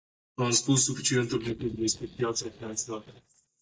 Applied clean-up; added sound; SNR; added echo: neural mask model DeepFilterNet 3.